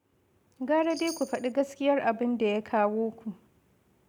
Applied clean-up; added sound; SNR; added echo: none; Chime; 18 dB; none.